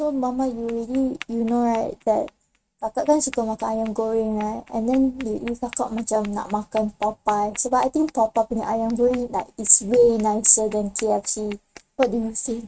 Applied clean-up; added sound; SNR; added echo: neural mask model RNNoise.